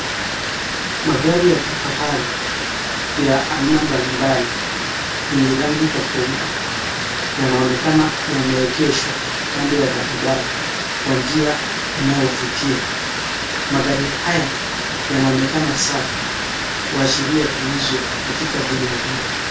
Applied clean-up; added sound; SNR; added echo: none; Water; 1 dB; reverberation time 0.2 s.